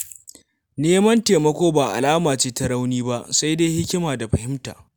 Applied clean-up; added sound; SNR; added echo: none; none; none; none.